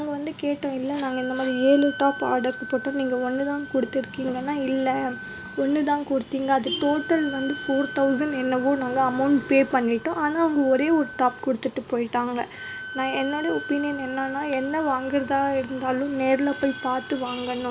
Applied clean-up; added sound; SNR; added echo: none; Wind instrument, woodwind instrument; 14 dB; none.